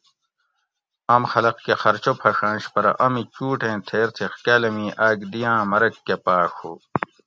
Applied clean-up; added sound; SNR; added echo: none; none; none; none.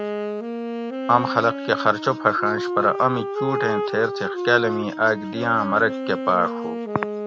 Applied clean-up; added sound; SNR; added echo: none; Wind instrument, woodwind instrument; 5 dB; none.